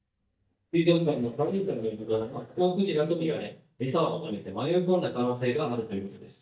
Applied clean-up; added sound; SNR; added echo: neural mask model DeepFilterNet 3.